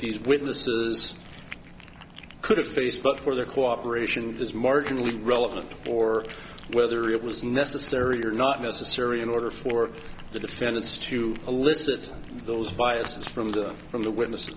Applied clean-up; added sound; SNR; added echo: none; Cat; 20 dB; none.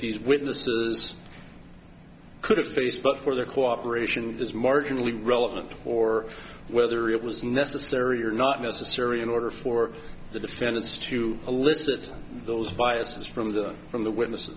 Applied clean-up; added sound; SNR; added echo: none; none; none; none.